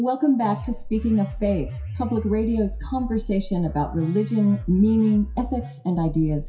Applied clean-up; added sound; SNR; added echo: classical method WPE with log-MMSE.